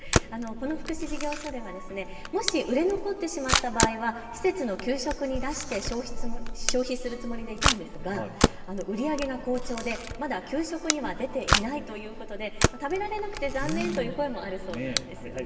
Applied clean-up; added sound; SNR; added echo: none; Camera; 0 dB; reverberation time 2.5 s.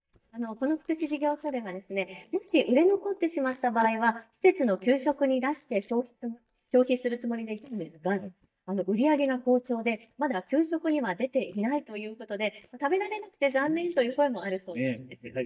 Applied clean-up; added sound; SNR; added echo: neural mask model DeepFilterNet 3.